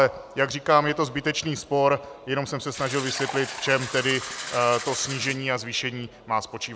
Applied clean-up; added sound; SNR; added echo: none; Fill (with liquid); 10 dB; none.